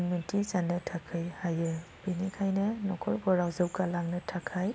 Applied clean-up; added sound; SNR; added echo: none; none; none; none.